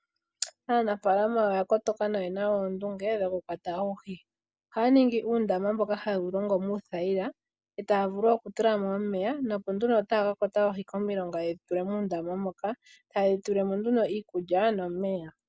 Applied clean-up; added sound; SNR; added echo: none; none; none; none.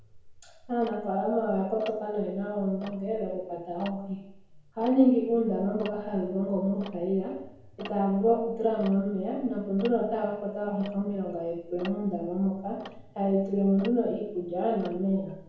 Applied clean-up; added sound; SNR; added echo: none; Tick-tock; 19 dB; reverberation time 0.9 s.